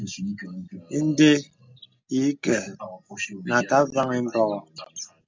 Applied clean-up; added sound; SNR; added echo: none; none; none; none.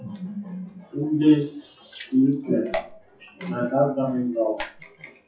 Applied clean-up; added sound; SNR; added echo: classical method WPE with log-MMSE.